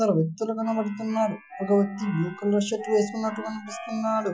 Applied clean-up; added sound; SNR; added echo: classical method Wiener filter.